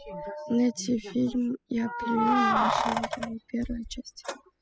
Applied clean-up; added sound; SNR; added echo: classical method spectral subtraction.